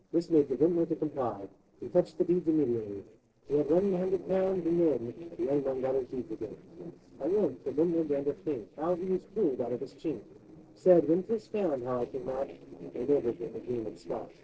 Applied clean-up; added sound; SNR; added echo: neural separator model SepFormer DNS4.